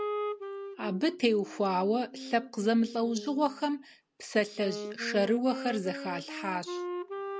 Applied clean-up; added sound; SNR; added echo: none; Wind instrument, woodwind instrument; 9 dB; none.